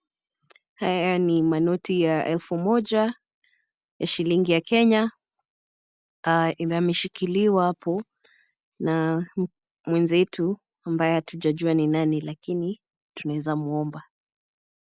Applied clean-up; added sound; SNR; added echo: none; none; none; none.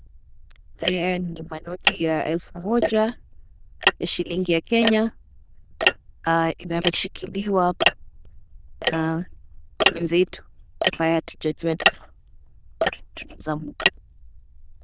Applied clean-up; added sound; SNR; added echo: neural diffusion model UNIVERSE++.